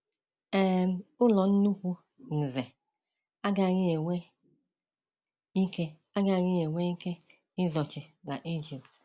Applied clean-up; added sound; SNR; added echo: none; none; none; none.